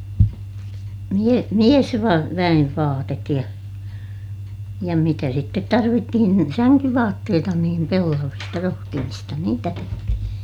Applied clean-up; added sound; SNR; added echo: none; none; none; none.